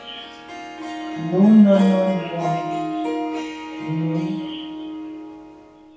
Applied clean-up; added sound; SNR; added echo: none; Harp; 7 dB; reverberation time 0.6 s.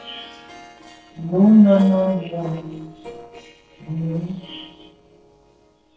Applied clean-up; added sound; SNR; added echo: neural separator model SepFormer DNS4.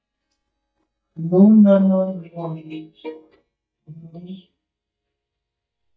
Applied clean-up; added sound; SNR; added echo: neural mask model DeepFilterNet 3.